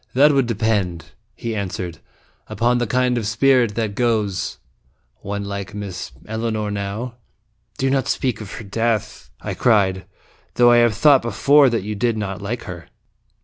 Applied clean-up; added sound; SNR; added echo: none; none; none; none.